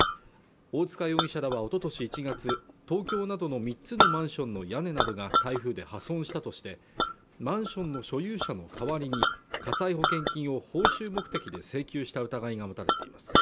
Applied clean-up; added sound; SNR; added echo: none; Chink, clink; -1 dB; none.